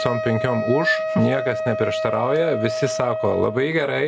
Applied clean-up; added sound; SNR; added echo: none; Wind instrument, woodwind instrument; 4 dB; none.